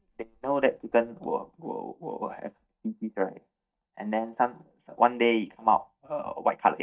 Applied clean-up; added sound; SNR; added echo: neural mask model DeepFilterNet 3.